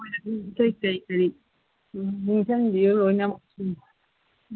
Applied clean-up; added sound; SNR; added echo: none; none; none; none.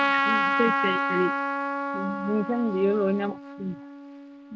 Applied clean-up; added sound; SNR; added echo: none; Trumpet; -1 dB; none.